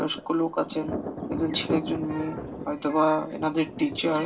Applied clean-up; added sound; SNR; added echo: none; Thunder; 9 dB; reverberation time 0.2 s.